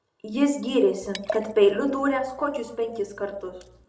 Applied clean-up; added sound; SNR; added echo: none; Liquid; 15 dB; reverberation time 0.5 s.